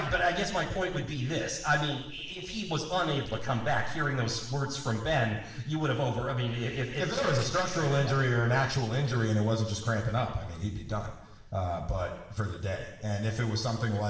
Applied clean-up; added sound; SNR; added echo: neural separator model SepFormer DNS4.